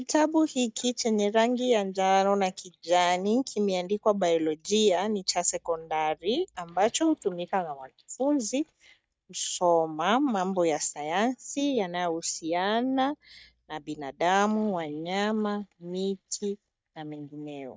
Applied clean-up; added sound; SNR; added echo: neural mask model DeepFilterNet 3.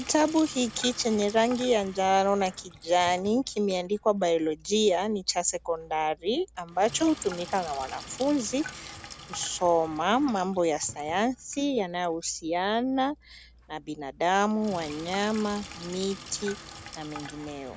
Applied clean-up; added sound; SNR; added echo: none; Sink (filling or washing); 18 dB; none.